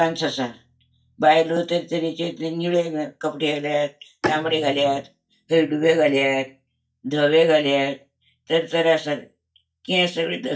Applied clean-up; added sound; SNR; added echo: neural mask model DeepFilterNet 3.